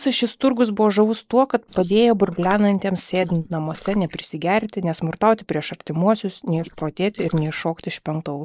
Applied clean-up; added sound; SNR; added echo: neural mask model Resemble Enhance denoiser.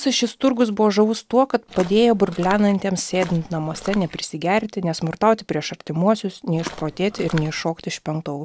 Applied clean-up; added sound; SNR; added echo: none; Walk, footsteps; 15 dB; none.